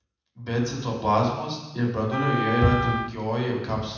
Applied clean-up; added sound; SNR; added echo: none; Wind instrument, woodwind instrument; 6 dB; reverberation time 1.1 s.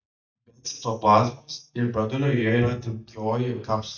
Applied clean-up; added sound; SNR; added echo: neural mask model DeepFilterNet 3.